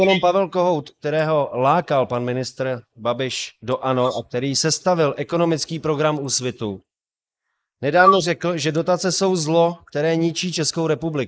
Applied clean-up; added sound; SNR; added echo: neural mask model Resemble Enhance denoiser.